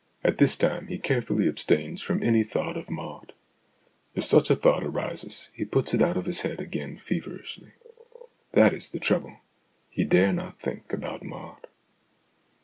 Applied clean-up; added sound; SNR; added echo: none; none; none; none.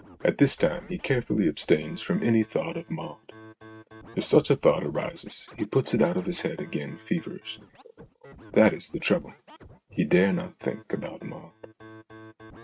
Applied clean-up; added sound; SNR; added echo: neural mask model RNNoise.